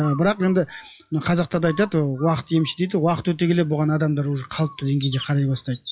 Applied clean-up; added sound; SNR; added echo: classical method WPE with log-MMSE.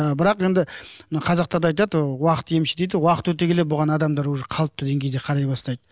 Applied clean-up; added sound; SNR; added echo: none; none; none; none.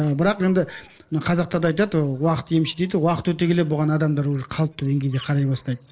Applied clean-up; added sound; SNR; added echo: neural separator model SepFormer DNS4.